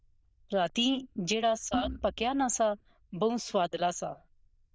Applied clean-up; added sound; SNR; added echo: neural diffusion model UNIVERSE++.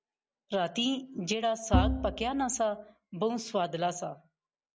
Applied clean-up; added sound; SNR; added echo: none; Bowed string instrument; -1 dB; none.